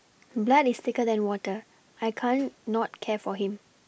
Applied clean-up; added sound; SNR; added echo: none; none; none; none.